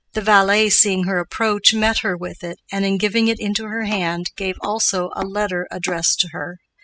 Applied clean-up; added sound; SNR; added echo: classical method spectral subtraction.